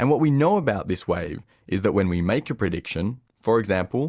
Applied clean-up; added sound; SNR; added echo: none; none; none; none.